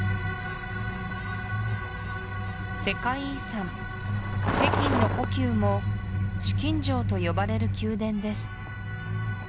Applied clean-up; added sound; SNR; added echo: none; Truck; -2 dB; none.